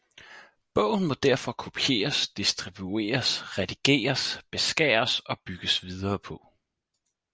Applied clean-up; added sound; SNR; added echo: none; none; none; none.